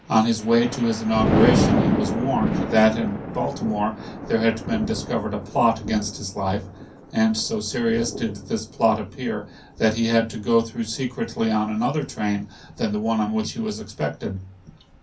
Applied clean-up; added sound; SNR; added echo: none; Thunder; 6 dB; reverberation time 0.3 s.